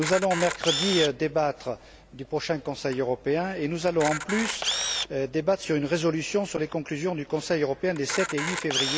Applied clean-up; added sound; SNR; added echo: none; Camera; 7 dB; none.